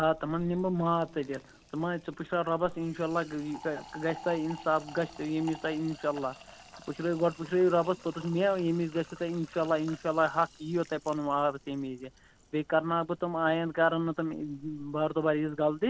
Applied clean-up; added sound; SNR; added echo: none; Fill (with liquid); 20 dB; none.